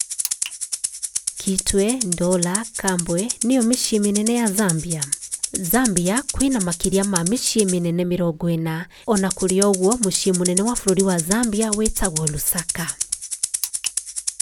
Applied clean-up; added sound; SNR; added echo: none; Rattle (instrument); 6 dB; none.